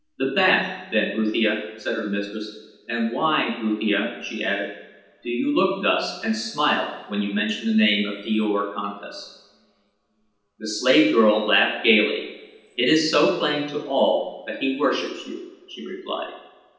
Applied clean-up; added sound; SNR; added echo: none; none; none; reverberation time 0.9 s.